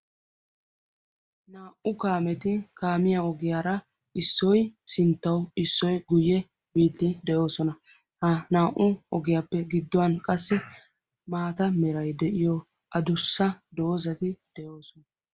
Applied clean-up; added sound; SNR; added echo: none; none; none; none.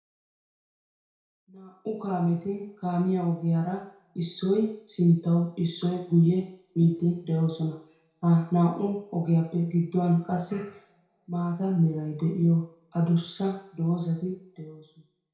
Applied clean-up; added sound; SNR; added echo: none; none; none; reverberation time 0.5 s.